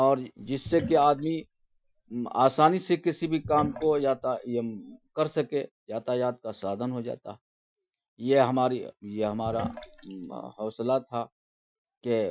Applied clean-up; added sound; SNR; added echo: classical method Wiener filter.